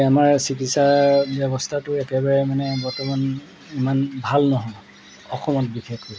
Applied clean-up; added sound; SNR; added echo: none; none; none; none.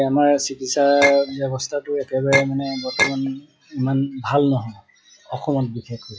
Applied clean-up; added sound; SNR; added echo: classical method log-MMSE.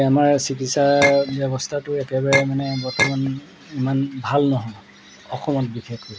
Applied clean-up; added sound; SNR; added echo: none; Chink, clink; 4 dB; none.